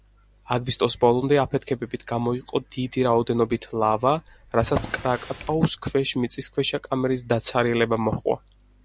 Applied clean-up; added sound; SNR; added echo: none; Drawer open or close; 11 dB; none.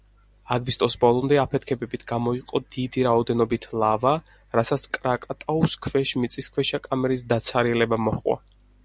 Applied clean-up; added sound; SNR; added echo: none; none; none; none.